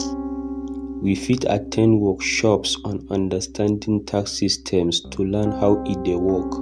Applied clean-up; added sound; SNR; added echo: none; Piano; 10 dB; none.